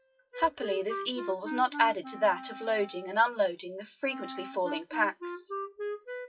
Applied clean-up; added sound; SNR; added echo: classical method WPE with log-MMSE.